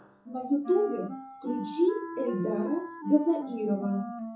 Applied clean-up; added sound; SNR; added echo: classical method WPE with log-MMSE.